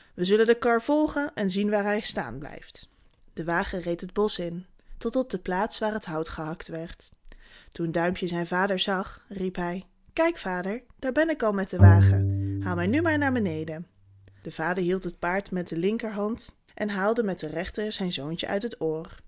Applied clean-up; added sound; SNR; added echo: none; Bowed string instrument; -5 dB; none.